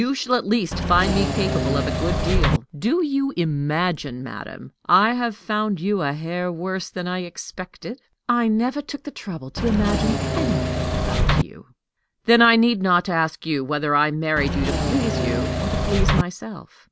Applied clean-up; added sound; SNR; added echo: none; Engine / Mechanisms; -2 dB; none.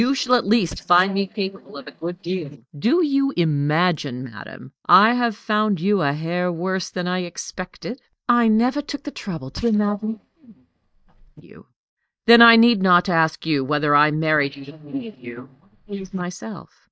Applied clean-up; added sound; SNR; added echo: neural mask model DeepFilterNet 3.